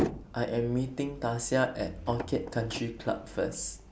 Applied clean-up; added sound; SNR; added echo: none; Motor vehicle (road); 9 dB; none.